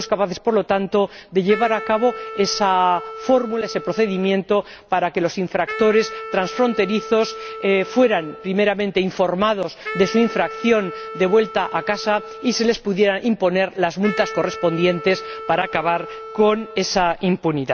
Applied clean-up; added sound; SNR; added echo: none; Wind instrument, woodwind instrument; 14 dB; none.